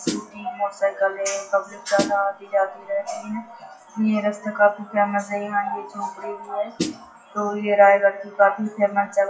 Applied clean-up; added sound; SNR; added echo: classical method WPE with log-MMSE.